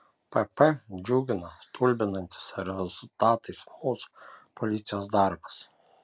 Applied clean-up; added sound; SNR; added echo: none; none; none; none.